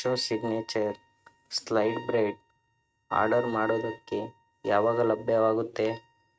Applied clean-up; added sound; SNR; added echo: neural mask model RNNoise.